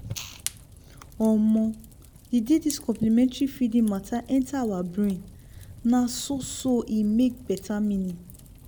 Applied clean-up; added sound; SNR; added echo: none; Fire; 18 dB; none.